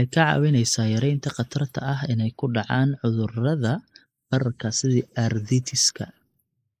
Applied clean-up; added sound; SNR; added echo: neural mask model Resemble Enhance denoiser.